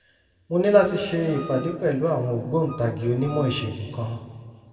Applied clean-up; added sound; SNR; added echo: none; Wind instrument, woodwind instrument; 20 dB; reverberation time 1.9 s.